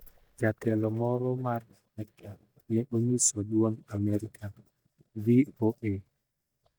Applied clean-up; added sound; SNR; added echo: neural mask model DeepFilterNet 3.